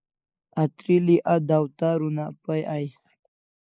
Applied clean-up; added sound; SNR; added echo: neural mask model Resemble Enhance denoiser.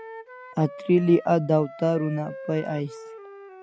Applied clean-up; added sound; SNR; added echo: none; Wind instrument, woodwind instrument; 16 dB; none.